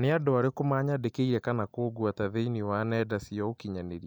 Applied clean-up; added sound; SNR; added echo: none; none; none; none.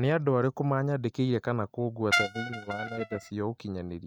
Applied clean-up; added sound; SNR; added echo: neural mask model RNNoise.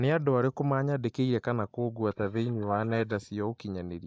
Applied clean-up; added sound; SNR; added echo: neural mask model Resemble Enhance denoiser.